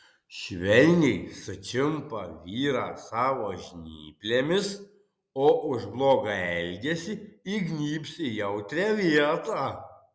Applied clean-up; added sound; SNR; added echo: none; none; none; none.